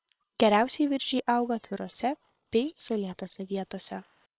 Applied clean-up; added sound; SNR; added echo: neural separator model SepFormer WHAM!.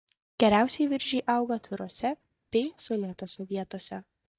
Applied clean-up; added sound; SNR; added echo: neural mask model DeepFilterNet 3.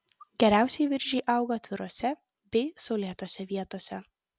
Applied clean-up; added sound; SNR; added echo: none; none; none; none.